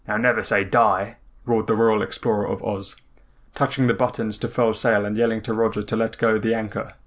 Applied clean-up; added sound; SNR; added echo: none; none; none; none.